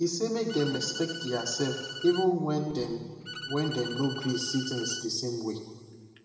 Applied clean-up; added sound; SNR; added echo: none; Bowed string instrument; 11 dB; reverberation time 1.9 s.